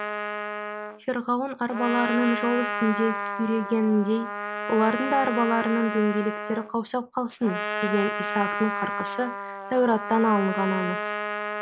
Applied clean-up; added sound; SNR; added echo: none; Trumpet; 5 dB; none.